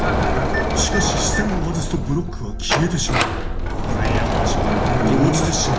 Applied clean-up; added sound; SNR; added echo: none; Sliding door; -2 dB; reverberation time 0.4 s.